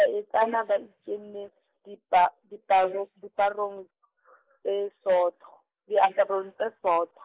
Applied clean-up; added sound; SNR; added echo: neural mask model Resemble Enhance denoiser.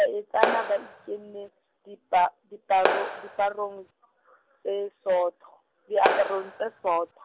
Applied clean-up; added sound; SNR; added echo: none; Clapping; 1 dB; none.